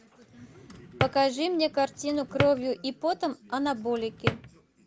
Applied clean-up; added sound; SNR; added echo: none; Drawer open or close; 7 dB; none.